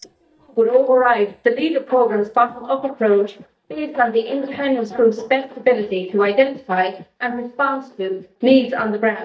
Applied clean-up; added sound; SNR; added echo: neural mask model DeepFilterNet 3.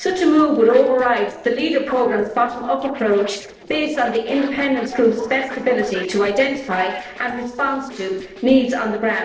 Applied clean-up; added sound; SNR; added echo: neural separator model SepFormer DNS4.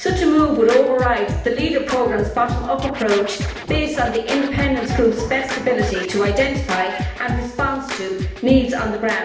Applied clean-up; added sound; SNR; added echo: none; Scratching (performance technique); 7 dB; reverberation time 0.8 s.